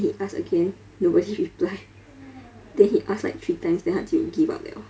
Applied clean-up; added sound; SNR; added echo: none; none; none; none.